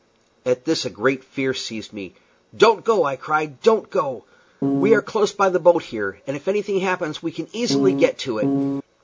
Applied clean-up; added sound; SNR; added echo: none; Piano; -1 dB; none.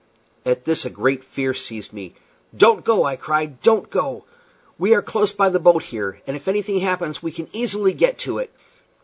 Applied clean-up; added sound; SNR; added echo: none; none; none; none.